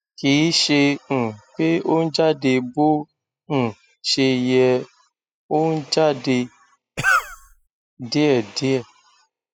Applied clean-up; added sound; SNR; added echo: classical method spectral subtraction.